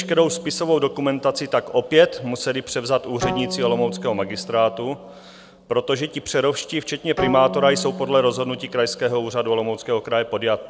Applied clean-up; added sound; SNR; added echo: none; Bowed string instrument; 13 dB; none.